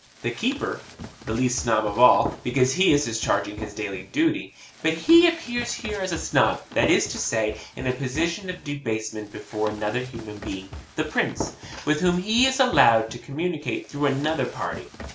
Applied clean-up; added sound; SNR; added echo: none; Run; 15 dB; none.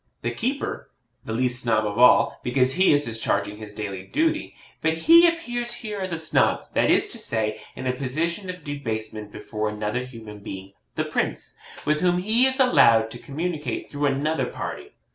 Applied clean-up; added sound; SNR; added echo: none; none; none; none.